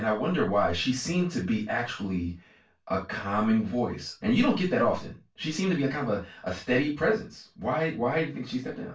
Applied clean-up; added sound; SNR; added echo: none; none; none; reverberation time 0.2 s.